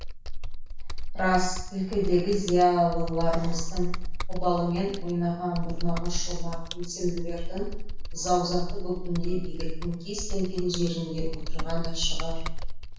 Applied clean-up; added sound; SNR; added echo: none; Computer keyboard; -2 dB; reverberation time 0.7 s.